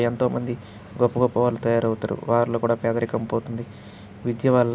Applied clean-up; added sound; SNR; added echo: none; none; none; none.